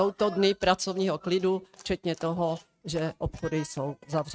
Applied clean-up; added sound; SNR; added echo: neural mask model RNNoise.